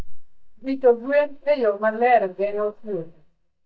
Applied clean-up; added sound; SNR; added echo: neural mask model DeepFilterNet 3.